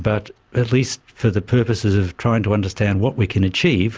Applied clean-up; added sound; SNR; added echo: none; none; none; none.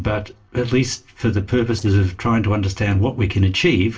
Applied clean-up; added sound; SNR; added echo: neural separator model SepFormer DNS4.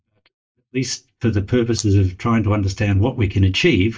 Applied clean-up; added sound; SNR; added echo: neural mask model DeepFilterNet 3.